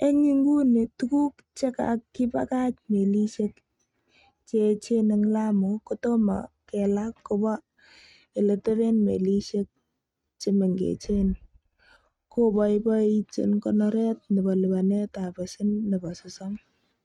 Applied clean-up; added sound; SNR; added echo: neural mask model RNNoise.